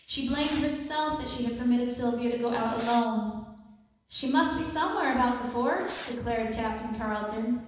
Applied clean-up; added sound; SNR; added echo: none; Fireworks; 20 dB; reverberation time 1.1 s.